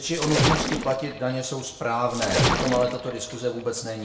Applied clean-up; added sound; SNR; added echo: none; Splash, splatter; 1 dB; reverberation time 0.5 s.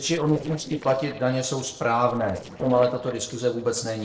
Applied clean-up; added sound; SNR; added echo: neural separator model SepFormer DNS4.